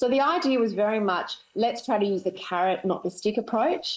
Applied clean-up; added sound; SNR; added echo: neural mask model Resemble Enhance denoiser.